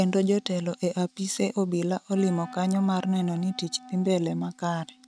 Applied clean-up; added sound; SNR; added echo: neural mask model RNNoise.